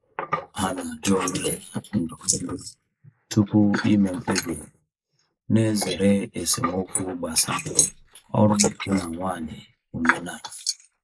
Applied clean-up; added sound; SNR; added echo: neural mask model Resemble Enhance denoiser.